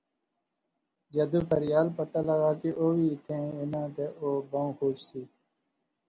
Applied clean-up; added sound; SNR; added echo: none; none; none; none.